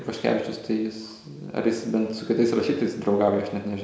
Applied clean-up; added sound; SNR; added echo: none; none; none; none.